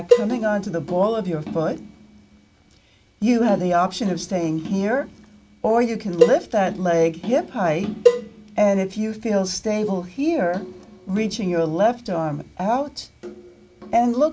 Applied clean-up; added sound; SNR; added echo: none; Cowbell; 0 dB; none.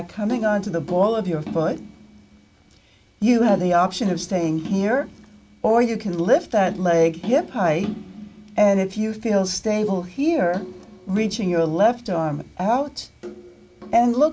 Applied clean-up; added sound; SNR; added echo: none; none; none; none.